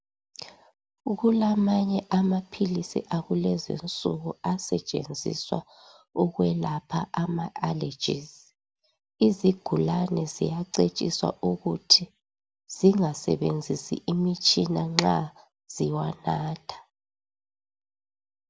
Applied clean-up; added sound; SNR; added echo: none; none; none; none.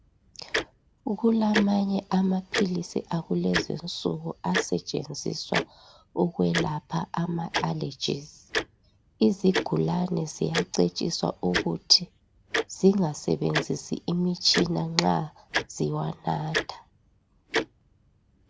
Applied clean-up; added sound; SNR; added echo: none; Tick-tock; 7 dB; none.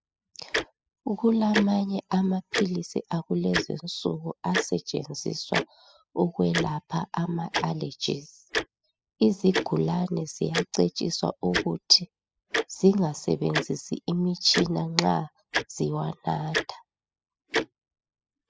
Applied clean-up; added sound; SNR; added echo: classical method spectral subtraction.